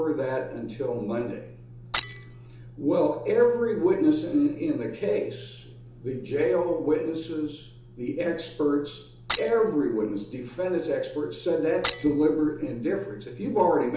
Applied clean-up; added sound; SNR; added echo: none; Shatter; 4 dB; reverberation time 1.2 s.